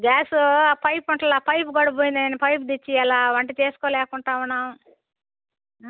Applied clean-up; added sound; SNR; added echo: none; none; none; none.